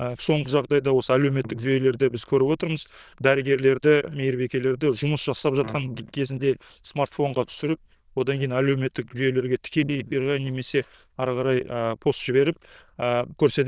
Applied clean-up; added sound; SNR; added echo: neural diffusion model UNIVERSE++.